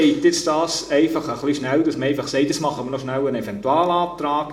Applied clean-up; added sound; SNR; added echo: none; none; none; reverberation time 0.5 s.